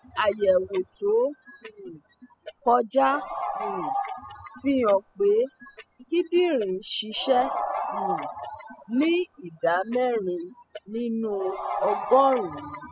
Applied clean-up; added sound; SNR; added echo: classical method spectral subtraction.